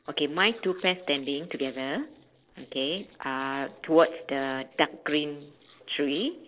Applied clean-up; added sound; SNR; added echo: neural separator model SepFormer DNS4.